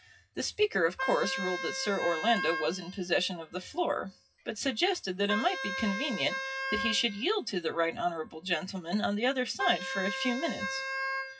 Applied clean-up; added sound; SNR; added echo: classical method WPE with log-MMSE.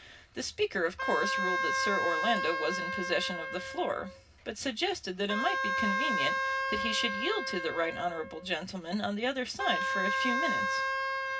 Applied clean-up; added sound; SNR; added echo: none; Wind instrument, woodwind instrument; 0 dB; reverberation time 0.4 s.